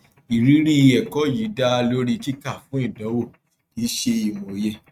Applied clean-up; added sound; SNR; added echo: neural mask model RNNoise.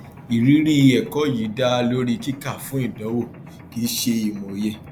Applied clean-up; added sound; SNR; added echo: none; Mechanisms; 19 dB; none.